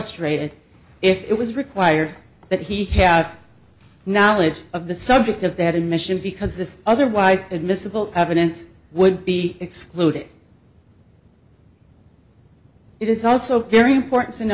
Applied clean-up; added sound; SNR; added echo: none; none; none; none.